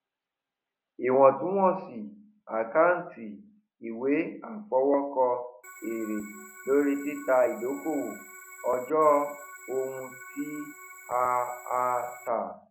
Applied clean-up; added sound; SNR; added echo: none; Organ; 18 dB; none.